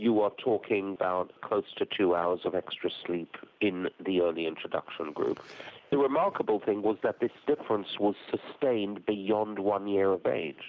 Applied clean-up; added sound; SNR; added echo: none; none; none; none.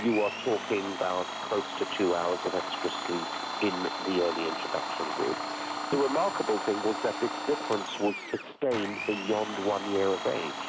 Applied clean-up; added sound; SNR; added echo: none; Domestic sounds, home sounds; 5 dB; none.